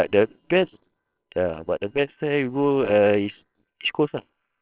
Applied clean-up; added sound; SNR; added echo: neural separator model SepFormer WHAMR!.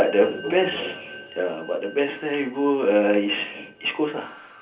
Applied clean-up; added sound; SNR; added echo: none; Musical instrument; 20 dB; reverberation time 0.3 s.